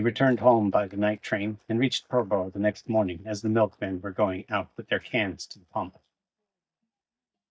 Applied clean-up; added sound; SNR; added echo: neural mask model DeepFilterNet 3.